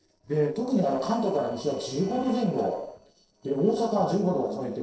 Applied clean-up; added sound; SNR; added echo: neural separator model SepFormer DNS4.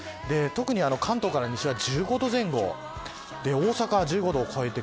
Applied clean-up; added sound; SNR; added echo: none; none; none; none.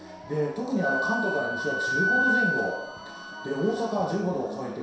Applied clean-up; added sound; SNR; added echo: none; Wind instrument, woodwind instrument; 1 dB; reverberation time 0.7 s.